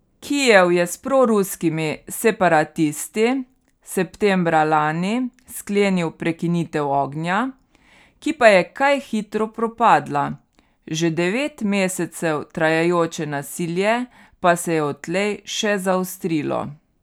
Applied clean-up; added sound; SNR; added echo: none; none; none; none.